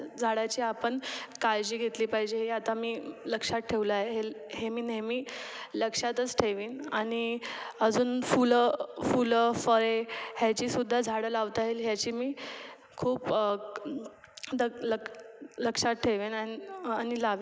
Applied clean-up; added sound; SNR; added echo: none; none; none; none.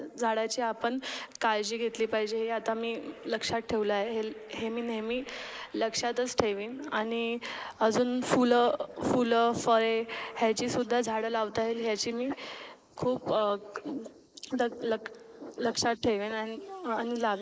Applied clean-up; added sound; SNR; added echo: neural mask model Resemble Enhance denoiser.